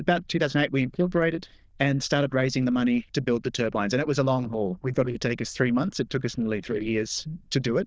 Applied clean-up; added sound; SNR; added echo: neural diffusion model UNIVERSE++.